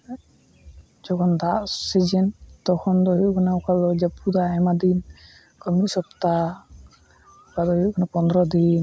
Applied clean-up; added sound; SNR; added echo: none; none; none; none.